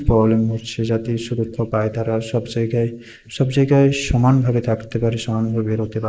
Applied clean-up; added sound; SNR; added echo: neural mask model Resemble Enhance denoiser.